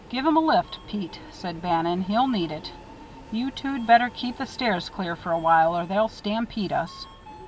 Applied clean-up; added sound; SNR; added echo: none; Subway, metro, underground; 20 dB; none.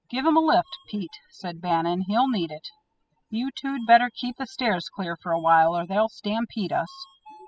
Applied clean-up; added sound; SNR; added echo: classical method spectral subtraction.